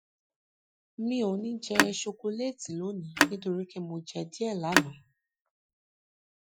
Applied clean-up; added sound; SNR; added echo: classical method Wiener filter.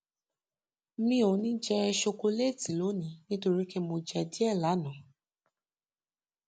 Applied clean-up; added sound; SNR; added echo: none; none; none; none.